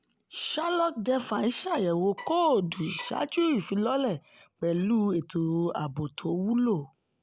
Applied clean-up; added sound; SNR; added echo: none; Bowed string instrument; 20 dB; none.